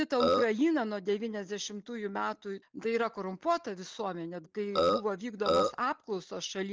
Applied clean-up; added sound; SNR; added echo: neural mask model Resemble Enhance denoiser.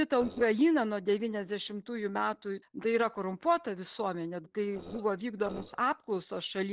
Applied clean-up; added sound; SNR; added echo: neural separator model SepFormer DNS4.